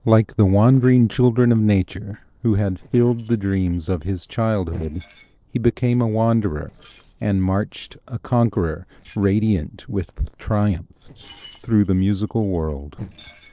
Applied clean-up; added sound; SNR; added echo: neural separator model SepFormer DNS4.